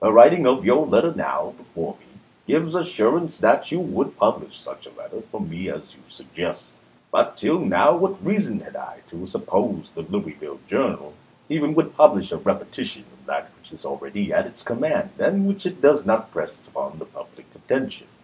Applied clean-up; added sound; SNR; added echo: none; none; none; none.